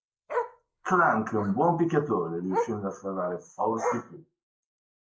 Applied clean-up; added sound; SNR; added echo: neural mask model Resemble Enhance denoiser.